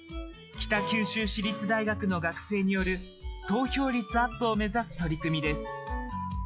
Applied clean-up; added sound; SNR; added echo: classical method log-MMSE.